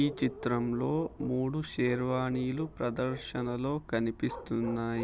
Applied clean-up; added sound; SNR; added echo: none; Bark; 15 dB; none.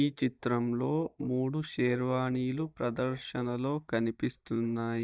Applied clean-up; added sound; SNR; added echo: neural mask model DeepFilterNet 3.